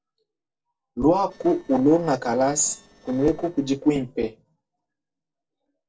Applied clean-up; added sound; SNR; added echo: neural separator model SepFormer DNS4.